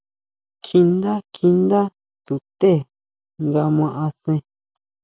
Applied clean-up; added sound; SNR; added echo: none; none; none; none.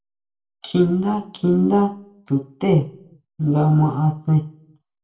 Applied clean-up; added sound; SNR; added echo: none; none; none; reverberation time 0.3 s.